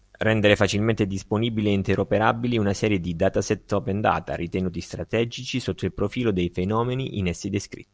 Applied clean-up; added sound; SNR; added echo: none; none; none; none.